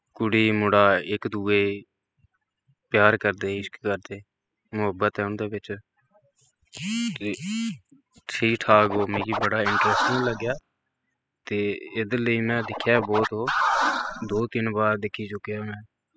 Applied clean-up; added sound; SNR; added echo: classical method spectral subtraction.